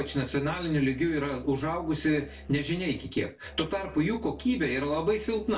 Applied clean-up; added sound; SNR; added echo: none; Musical instrument; 18 dB; reverberation time 0.2 s.